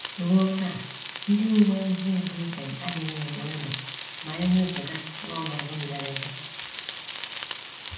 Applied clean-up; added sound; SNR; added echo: none; Frying (food); 10 dB; reverberation time 0.8 s.